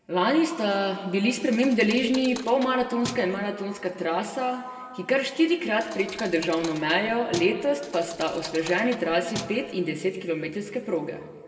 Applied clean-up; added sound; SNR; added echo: none; Thump, thud; 15 dB; reverberation time 1.6 s.